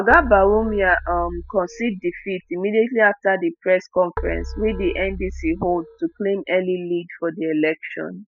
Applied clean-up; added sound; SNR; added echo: classical method spectral subtraction.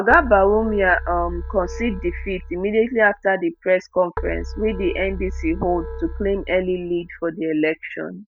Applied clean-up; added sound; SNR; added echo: none; Keyboard (musical); 10 dB; none.